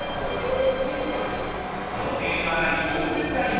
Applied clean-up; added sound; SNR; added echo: neural separator model SepFormer DNS4.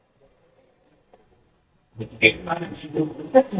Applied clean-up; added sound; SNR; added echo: neural mask model DeepFilterNet 3.